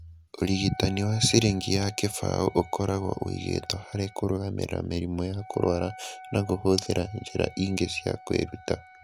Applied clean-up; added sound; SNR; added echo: none; Wind instrument, woodwind instrument; 20 dB; none.